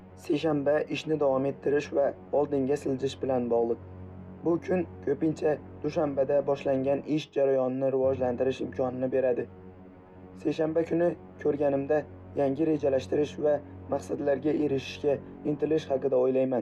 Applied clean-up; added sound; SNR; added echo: none; Musical instrument; 18 dB; none.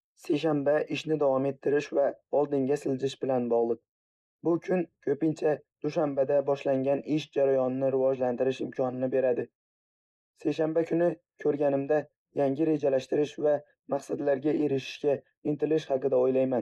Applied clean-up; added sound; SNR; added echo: neural mask model Resemble Enhance denoiser.